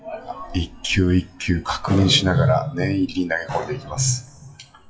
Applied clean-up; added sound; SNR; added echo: classical method WPE with log-MMSE.